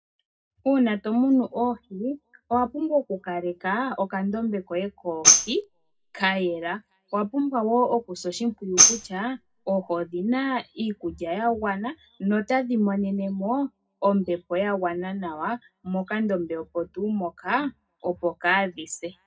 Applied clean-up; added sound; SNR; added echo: none; Tambourine; -3 dB; reverberation time 0.2 s.